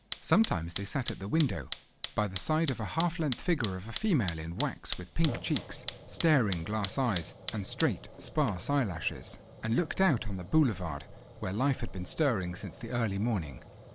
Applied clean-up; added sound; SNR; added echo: none; Fire; 14 dB; none.